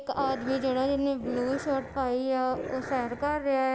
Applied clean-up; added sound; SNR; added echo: none; Growling; 11 dB; none.